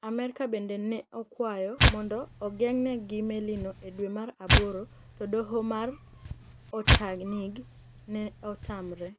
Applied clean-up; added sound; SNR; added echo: none; Tearing; -4 dB; none.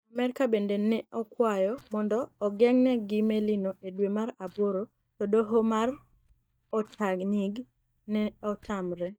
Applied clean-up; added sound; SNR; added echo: neural mask model DeepFilterNet 3.